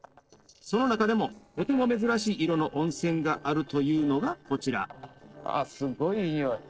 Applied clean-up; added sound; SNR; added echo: neural separator model SepFormer DNS4.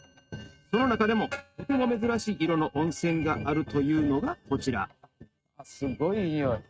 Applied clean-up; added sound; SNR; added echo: neural mask model RNNoise.